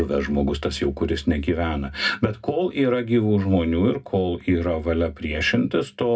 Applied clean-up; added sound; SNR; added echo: none; none; none; reverberation time 0.2 s.